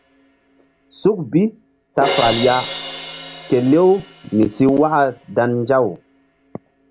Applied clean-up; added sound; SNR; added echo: none; Crash cymbal; 12 dB; none.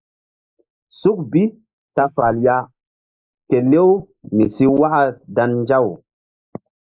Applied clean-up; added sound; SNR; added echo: neural mask model Resemble Enhance denoiser.